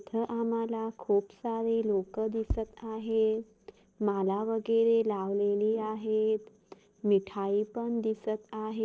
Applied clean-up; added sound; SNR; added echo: neural separator model SepFormer DNS4.